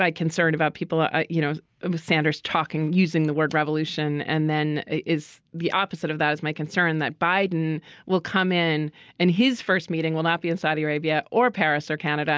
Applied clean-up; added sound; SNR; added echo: none; none; none; none.